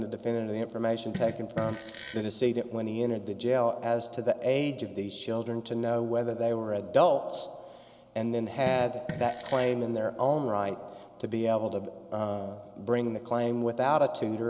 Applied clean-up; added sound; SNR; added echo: none; Fart; 12 dB; none.